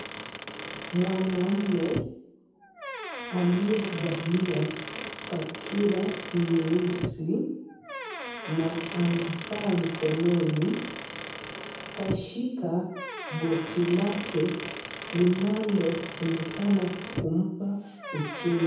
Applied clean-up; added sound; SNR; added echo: none; Squeak / Wood; 8 dB; reverberation time 0.9 s.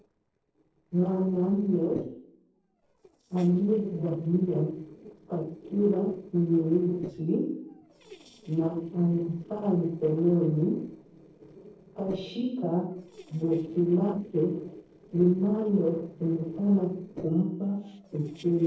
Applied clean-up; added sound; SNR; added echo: neural separator model SepFormer DNS4.